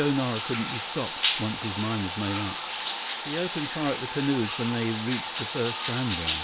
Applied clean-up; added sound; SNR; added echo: none; Bathtub (filling or washing); 2 dB; none.